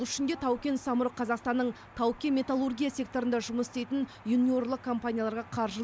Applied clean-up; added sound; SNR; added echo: none; none; none; none.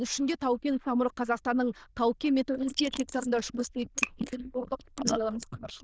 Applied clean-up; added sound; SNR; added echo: neural diffusion model UNIVERSE++.